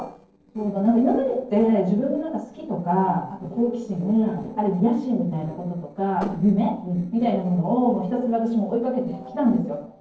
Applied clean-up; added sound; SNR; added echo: neural separator model SepFormer DNS4.